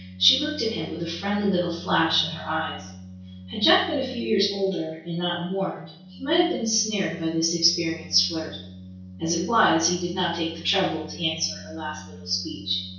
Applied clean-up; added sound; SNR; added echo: none; Organ; 16 dB; reverberation time 0.6 s.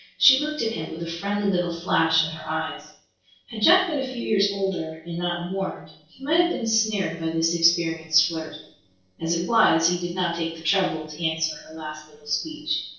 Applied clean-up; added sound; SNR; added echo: neural separator model SepFormer DNS4.